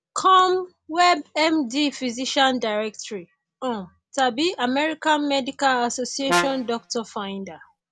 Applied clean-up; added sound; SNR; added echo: none; Brass instrument; 5 dB; none.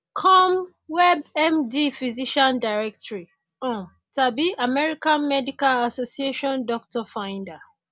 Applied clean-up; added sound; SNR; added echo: none; none; none; none.